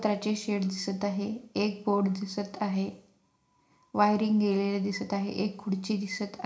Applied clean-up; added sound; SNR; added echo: none; none; none; reverberation time 0.4 s.